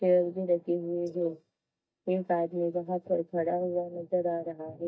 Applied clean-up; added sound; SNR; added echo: neural mask model DeepFilterNet 3.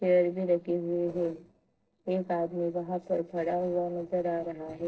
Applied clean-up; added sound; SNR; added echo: neural separator model SepFormer DNS4.